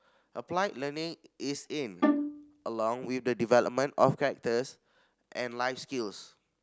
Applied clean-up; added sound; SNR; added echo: none; Bowed string instrument; -2 dB; none.